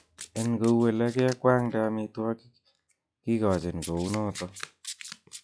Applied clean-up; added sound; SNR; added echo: classical method log-MMSE.